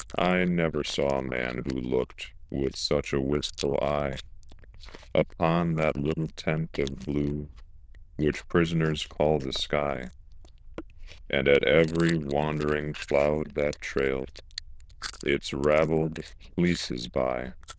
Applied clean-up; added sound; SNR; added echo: neural diffusion model UNIVERSE++.